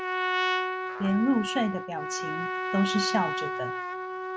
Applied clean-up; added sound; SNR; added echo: none; Trumpet; 1 dB; none.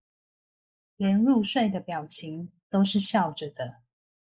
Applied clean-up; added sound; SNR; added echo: neural mask model Resemble Enhance denoiser.